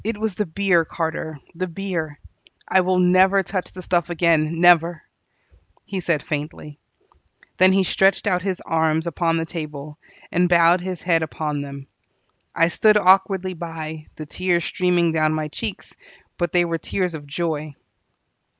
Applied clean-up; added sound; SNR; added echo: none; none; none; none.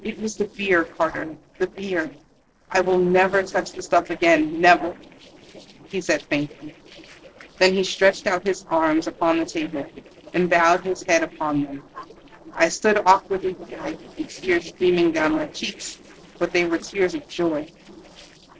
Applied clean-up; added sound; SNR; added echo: neural separator model SepFormer DNS4.